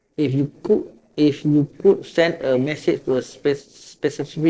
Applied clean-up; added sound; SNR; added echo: neural separator model SepFormer DNS4.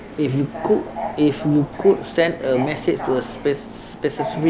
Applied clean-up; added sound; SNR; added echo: none; Subway, metro, underground; 11 dB; none.